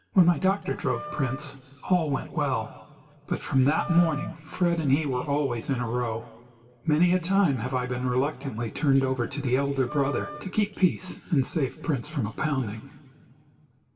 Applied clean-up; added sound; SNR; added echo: none; Wind instrument, woodwind instrument; 15 dB; reverberation time 2.0 s.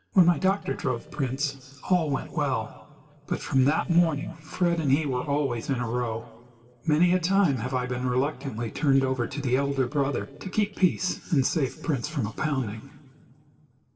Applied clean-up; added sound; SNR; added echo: neural separator model SepFormer DNS4.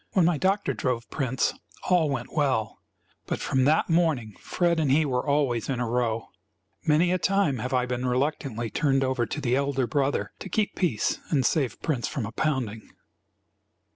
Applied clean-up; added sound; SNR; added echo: none; none; none; none.